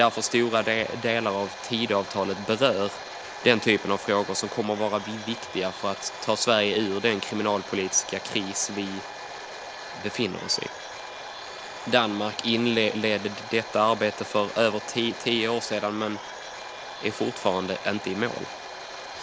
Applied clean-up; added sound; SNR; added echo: none; Domestic sounds, home sounds; 11 dB; none.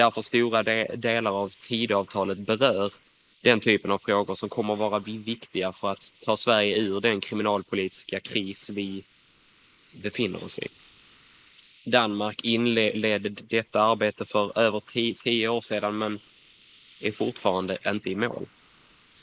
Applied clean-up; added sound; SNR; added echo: neural mask model Resemble Enhance denoiser.